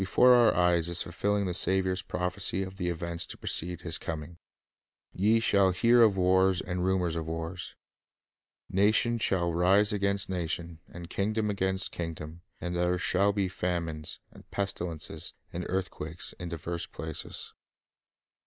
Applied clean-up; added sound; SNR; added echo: none; none; none; none.